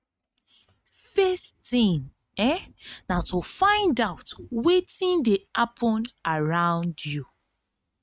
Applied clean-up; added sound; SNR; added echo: neural mask model RNNoise.